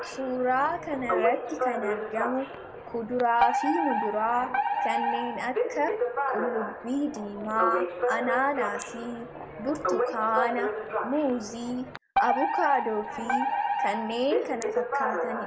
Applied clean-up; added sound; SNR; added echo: none; Alarm; 0 dB; none.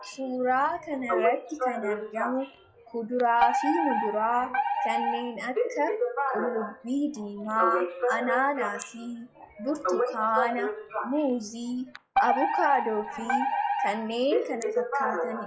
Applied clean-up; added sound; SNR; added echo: classical method log-MMSE.